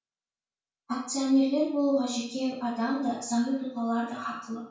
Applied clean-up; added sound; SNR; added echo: none; none; none; reverberation time 0.5 s.